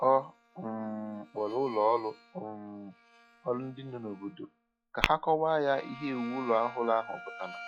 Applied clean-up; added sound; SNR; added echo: classical method log-MMSE.